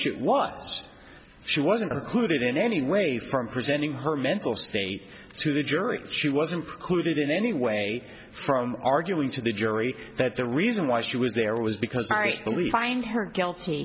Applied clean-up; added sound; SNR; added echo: none; none; none; none.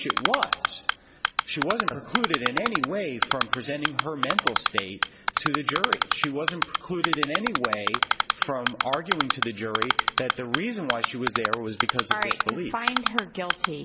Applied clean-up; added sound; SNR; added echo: none; Typing; -4 dB; none.